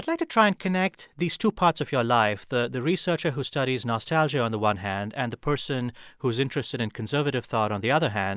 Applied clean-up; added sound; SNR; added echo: none; none; none; none.